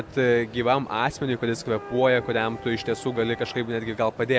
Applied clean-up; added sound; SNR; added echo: none; Wind instrument, woodwind instrument; 18 dB; none.